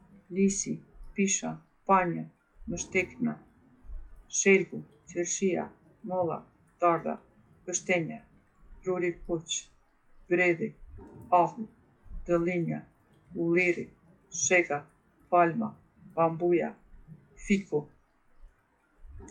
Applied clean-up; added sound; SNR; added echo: classical method log-MMSE.